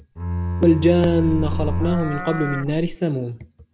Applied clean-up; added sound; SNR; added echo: none; Bowed string instrument + Livestock, farm animals, working animals; 4 dB; none.